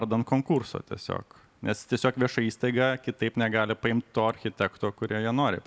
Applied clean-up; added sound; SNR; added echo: none; none; none; none.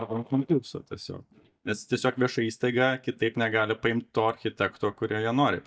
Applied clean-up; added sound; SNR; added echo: neural mask model DeepFilterNet 3.